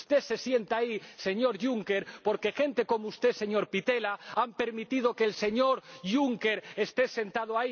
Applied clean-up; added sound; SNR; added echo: none; none; none; none.